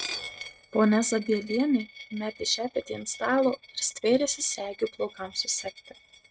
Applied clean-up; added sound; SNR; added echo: neural mask model RNNoise.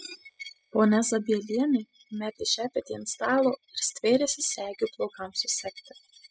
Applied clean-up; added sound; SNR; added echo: classical method spectral subtraction.